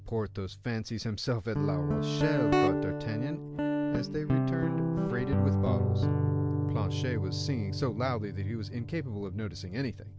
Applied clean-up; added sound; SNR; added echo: none; Guitar; -4 dB; none.